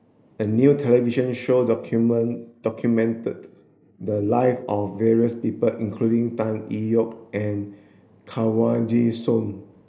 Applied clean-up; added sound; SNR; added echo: neural mask model Resemble Enhance denoiser.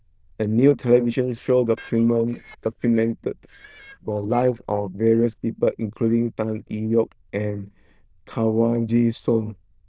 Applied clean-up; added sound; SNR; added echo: neural diffusion model UNIVERSE++.